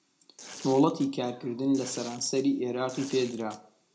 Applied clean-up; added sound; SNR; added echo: none; Tearing; 17 dB; reverberation time 0.3 s.